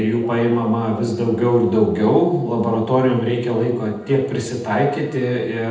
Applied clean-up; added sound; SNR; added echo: neural separator model SepFormer DNS4.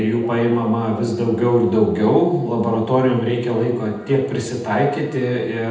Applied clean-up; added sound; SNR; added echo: none; Guitar; 20 dB; reverberation time 0.9 s.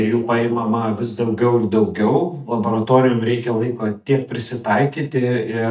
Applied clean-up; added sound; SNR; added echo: neural mask model DeepFilterNet 3.